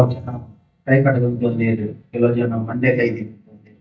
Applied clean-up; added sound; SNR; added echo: neural mask model DeepFilterNet 3.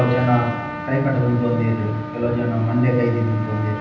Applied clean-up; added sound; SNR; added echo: none; Trumpet; 11 dB; reverberation time 0.9 s.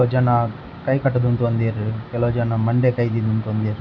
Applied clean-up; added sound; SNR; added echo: none; none; none; none.